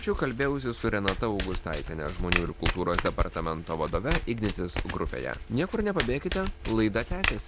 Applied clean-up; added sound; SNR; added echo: none; Domestic sounds, home sounds; 2 dB; none.